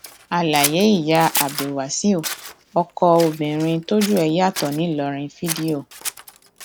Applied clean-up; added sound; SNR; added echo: none; Scissors; 11 dB; none.